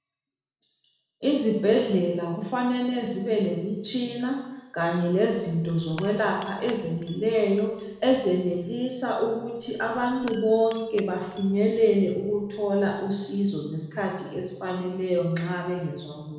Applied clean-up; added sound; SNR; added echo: none; Shatter / Crushing; 20 dB; reverberation time 0.9 s.